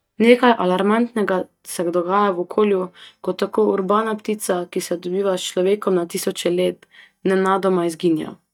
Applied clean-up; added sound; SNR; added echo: neural mask model DeepFilterNet 3.